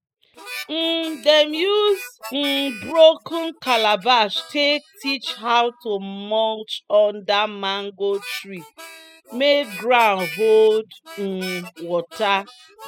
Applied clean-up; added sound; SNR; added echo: classical method spectral subtraction.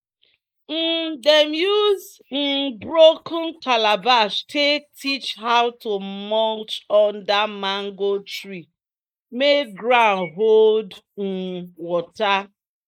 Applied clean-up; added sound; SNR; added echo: neural mask model Resemble Enhance denoiser.